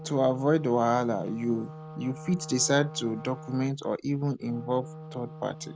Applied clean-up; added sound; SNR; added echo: none; Wind instrument, woodwind instrument; 14 dB; none.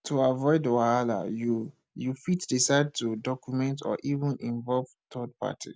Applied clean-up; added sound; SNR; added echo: none; none; none; none.